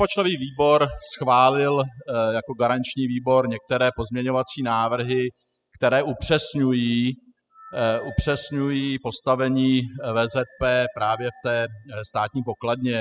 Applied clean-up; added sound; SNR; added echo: classical method spectral subtraction.